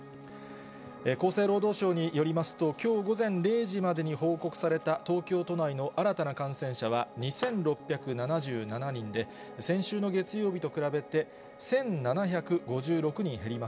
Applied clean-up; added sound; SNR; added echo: none; Piano; 17 dB; none.